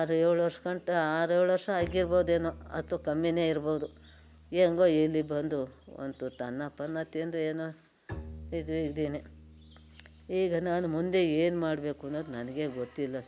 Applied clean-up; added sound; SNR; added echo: none; Bowed string instrument; 20 dB; none.